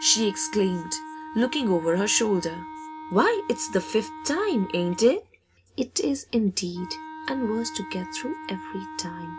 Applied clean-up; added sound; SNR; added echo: none; Wind instrument, woodwind instrument; 13 dB; reverberation time 0.3 s.